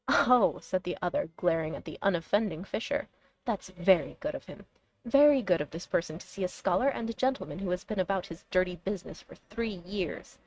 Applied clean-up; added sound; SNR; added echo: neural mask model RNNoise.